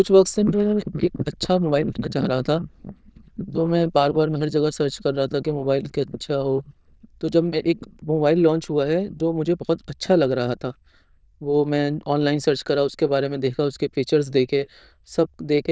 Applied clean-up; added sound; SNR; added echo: neural diffusion model UNIVERSE++.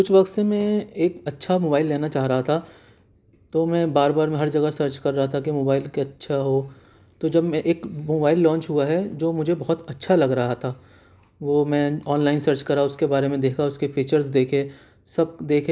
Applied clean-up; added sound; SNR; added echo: none; none; none; none.